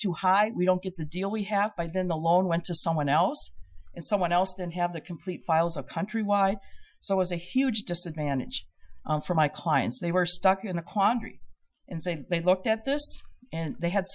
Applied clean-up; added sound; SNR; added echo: classical method Wiener filter.